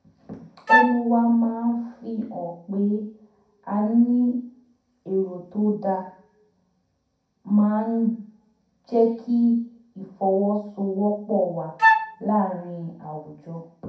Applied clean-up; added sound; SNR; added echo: none; Wind instrument, woodwind instrument; -4 dB; reverberation time 0.6 s.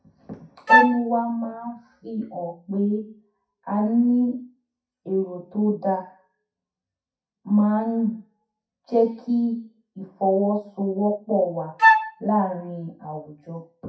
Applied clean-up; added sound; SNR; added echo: classical method WPE with log-MMSE.